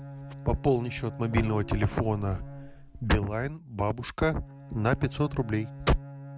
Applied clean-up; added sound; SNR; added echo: none; Bowed string instrument + Gong; 14 dB; none.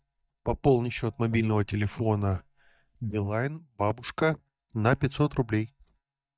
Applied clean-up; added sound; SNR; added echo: neural mask model DeepFilterNet 3.